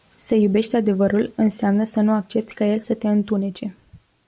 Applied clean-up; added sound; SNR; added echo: none; none; none; none.